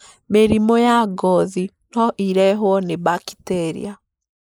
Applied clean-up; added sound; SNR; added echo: neural mask model Resemble Enhance denoiser.